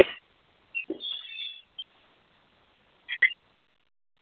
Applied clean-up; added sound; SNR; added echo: none; none; none; none.